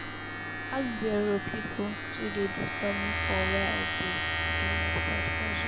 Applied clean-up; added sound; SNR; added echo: none; Domestic sounds, home sounds; -4 dB; none.